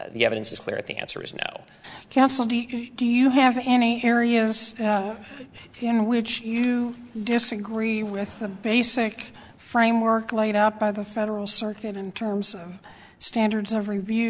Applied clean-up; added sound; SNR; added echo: none; none; none; none.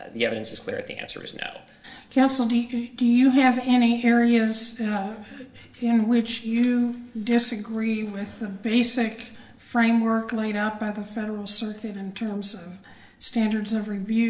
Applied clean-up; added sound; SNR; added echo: none; none; none; reverberation time 0.6 s.